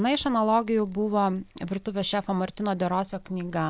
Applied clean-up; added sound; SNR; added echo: none; none; none; none.